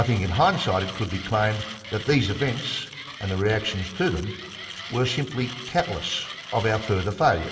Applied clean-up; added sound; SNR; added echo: none; Mechanisms; 13 dB; reverberation time 1.9 s.